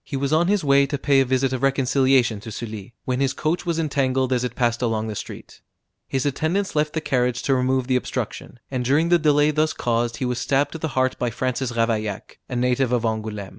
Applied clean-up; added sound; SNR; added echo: none; none; none; none.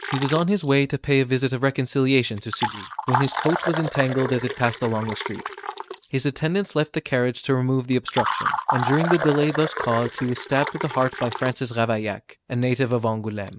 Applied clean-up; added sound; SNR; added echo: neural mask model RNNoise.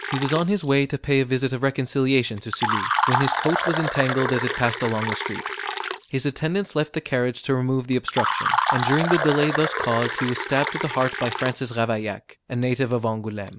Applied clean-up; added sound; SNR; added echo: none; Fill (with liquid); 3 dB; none.